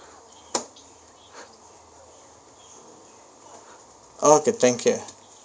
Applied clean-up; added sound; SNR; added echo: none; none; none; none.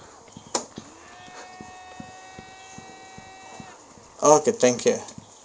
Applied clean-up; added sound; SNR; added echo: none; Domestic sounds, home sounds + Run; 19 dB; none.